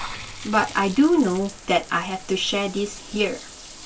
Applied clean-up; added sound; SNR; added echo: none; Bathtub (filling or washing) / Water; 14 dB; reverberation time 0.1 s.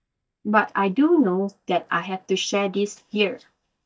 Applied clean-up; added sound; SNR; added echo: neural mask model DeepFilterNet 3.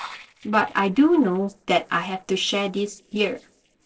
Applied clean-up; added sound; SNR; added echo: neural separator model SepFormer DNS4.